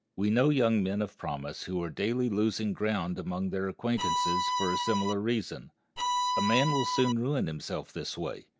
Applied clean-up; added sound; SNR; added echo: none; Bowed string instrument; 0 dB; none.